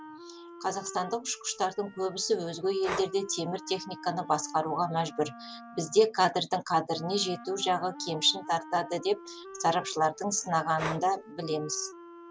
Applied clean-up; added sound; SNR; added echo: none; Breathing + Wind instrument, woodwind instrument; 14 dB; none.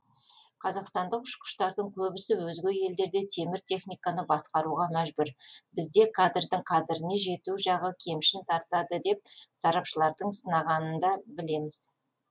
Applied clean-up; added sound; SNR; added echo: none; none; none; none.